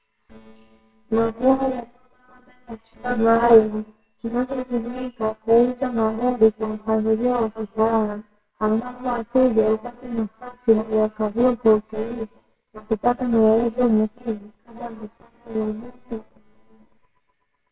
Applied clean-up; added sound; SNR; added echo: neural separator model SepFormer WHAMR!.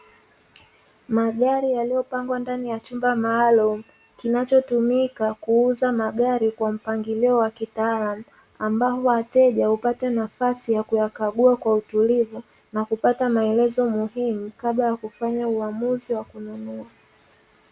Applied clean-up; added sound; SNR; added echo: none; none; none; none.